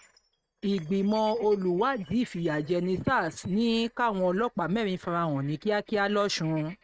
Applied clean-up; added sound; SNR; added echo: neural mask model RNNoise.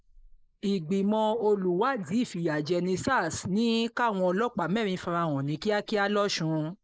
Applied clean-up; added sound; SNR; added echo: neural mask model Resemble Enhance denoiser.